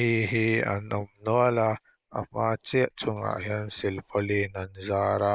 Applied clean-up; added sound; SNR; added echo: neural mask model Resemble Enhance denoiser.